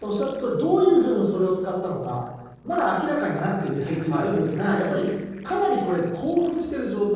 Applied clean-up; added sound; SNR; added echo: neural separator model SepFormer DNS4.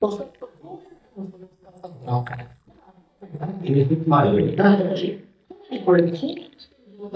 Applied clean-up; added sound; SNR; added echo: neural mask model DeepFilterNet 3.